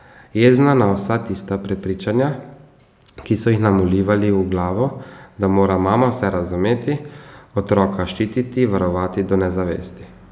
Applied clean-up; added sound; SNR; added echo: none; none; none; none.